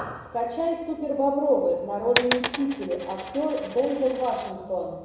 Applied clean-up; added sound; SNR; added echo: none; Coin (dropping); 6 dB; reverberation time 0.9 s.